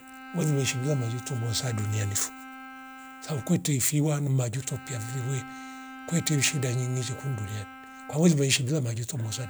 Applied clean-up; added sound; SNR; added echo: none; Bowed string instrument; 15 dB; none.